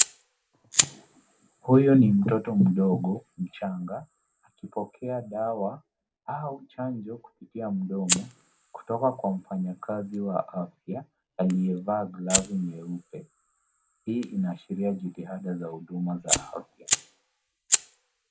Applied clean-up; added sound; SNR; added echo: none; Fire; 5 dB; none.